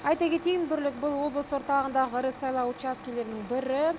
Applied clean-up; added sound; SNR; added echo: none; Truck; 17 dB; none.